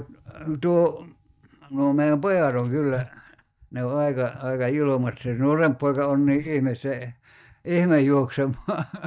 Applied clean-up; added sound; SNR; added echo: neural mask model DeepFilterNet 3.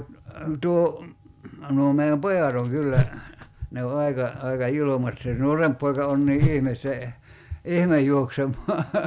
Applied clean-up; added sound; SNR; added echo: none; Whoosh, swoosh, swish; 4 dB; none.